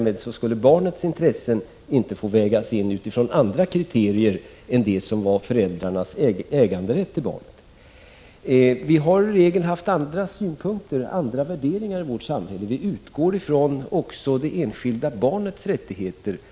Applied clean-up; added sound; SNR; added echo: none; none; none; none.